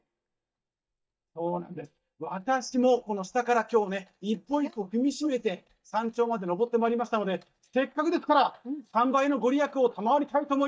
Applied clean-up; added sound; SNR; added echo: neural mask model DeepFilterNet 3.